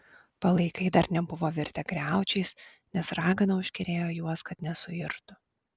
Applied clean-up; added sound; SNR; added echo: none; none; none; none.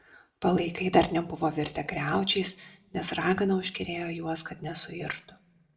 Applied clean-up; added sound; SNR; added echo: none; none; none; reverberation time 0.4 s.